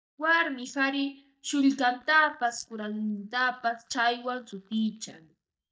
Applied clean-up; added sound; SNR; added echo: neural mask model DeepFilterNet 3.